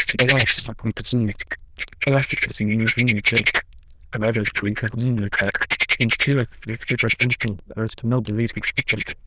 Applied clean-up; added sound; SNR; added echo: neural diffusion model UNIVERSE++.